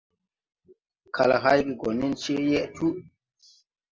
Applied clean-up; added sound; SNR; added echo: none; none; none; none.